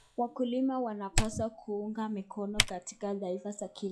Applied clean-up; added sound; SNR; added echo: classical method log-MMSE.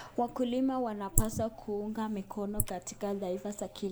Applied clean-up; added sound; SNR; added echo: neural mask model Resemble Enhance denoiser.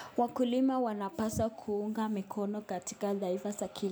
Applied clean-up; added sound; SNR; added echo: none; none; none; none.